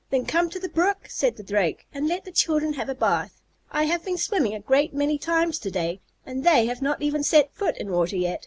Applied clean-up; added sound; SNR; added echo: none; none; none; none.